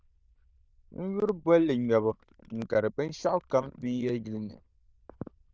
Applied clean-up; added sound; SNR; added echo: neural diffusion model UNIVERSE++.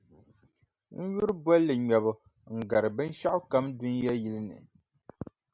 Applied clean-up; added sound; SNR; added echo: none; none; none; none.